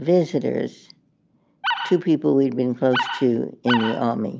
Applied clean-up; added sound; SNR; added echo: none; Animal; 6 dB; none.